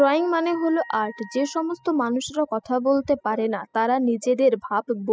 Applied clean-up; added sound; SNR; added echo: classical method spectral subtraction.